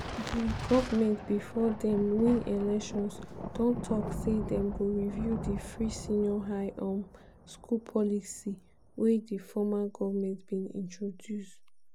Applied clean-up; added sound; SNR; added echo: none; Thunder; 9 dB; none.